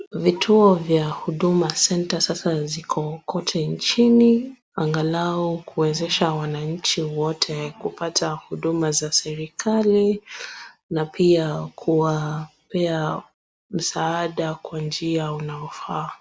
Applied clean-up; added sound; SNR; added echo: none; none; none; none.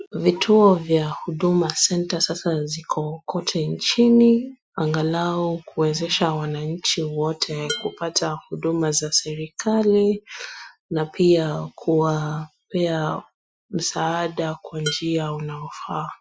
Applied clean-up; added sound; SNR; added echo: classical method Wiener filter.